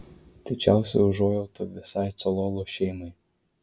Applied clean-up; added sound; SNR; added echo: none; none; none; none.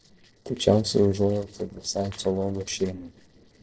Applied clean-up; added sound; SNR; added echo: neural separator model SepFormer DNS4.